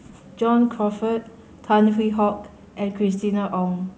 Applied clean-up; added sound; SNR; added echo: none; none; none; none.